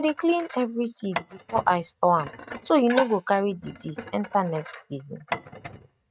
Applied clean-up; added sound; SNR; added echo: neural mask model RNNoise.